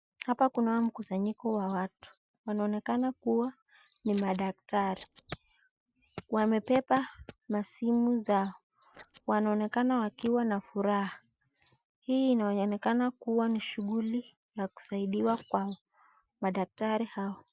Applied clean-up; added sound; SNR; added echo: neural mask model Resemble Enhance denoiser.